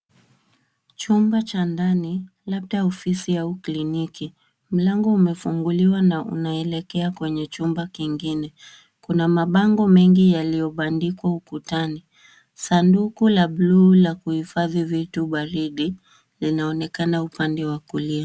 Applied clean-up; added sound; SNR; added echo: none; none; none; none.